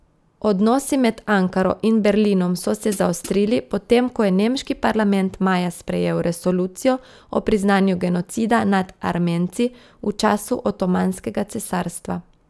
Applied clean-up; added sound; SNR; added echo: none; Hi-hat; 12 dB; none.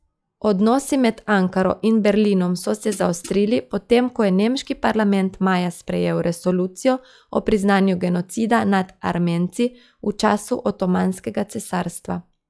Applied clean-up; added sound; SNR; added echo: classical method log-MMSE.